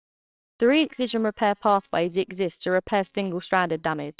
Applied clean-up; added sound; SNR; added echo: neural separator model SepFormer WHAMR!.